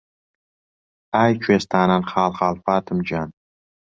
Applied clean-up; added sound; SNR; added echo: none; none; none; none.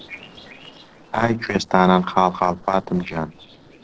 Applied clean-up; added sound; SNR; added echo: neural separator model SepFormer DNS4.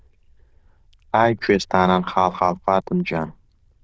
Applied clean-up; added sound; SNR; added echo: neural diffusion model UNIVERSE++.